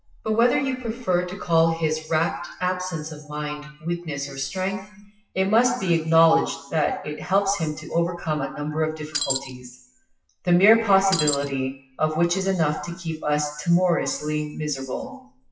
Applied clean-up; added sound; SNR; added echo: classical method WPE with log-MMSE.